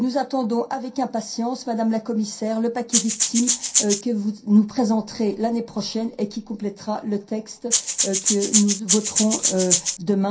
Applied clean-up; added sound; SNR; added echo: none; Rattle (instrument); -2 dB; reverberation time 0.3 s.